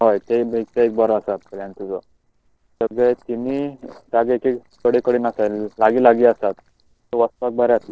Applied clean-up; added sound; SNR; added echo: neural separator model SepFormer DNS4.